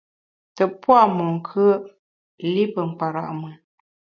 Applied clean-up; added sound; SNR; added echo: none; none; none; none.